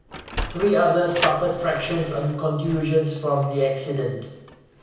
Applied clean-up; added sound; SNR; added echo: none; Sliding door; 11 dB; reverberation time 0.9 s.